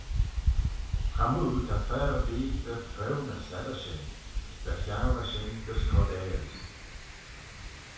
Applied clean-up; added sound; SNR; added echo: none; Wind; -3 dB; reverberation time 0.7 s.